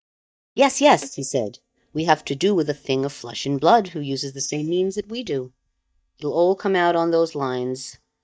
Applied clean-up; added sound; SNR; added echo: neural mask model DeepFilterNet 3.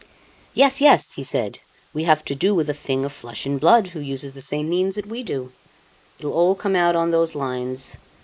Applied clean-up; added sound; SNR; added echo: neural mask model Resemble Enhance denoiser.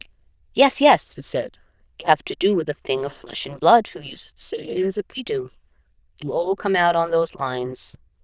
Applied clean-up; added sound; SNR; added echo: neural diffusion model UNIVERSE++.